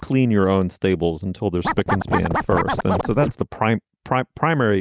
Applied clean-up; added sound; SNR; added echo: neural mask model RNNoise.